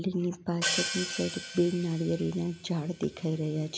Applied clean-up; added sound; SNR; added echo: none; Hi-hat; 6 dB; none.